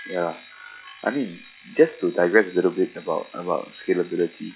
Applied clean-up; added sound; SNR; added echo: classical method log-MMSE.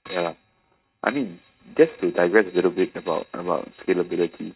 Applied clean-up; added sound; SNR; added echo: neural mask model RNNoise.